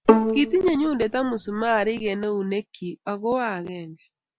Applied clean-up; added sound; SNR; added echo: none; Bowed string instrument; 0 dB; none.